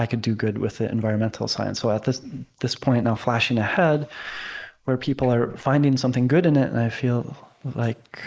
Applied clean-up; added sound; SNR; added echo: neural mask model Resemble Enhance denoiser.